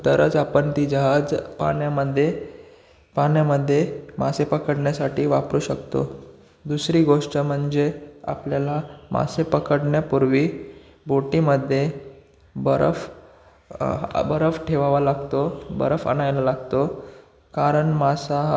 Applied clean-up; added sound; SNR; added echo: none; none; none; none.